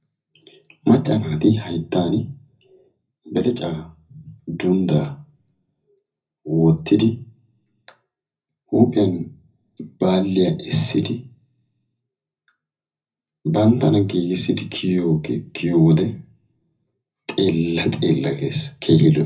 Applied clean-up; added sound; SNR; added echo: none; none; none; reverberation time 0.4 s.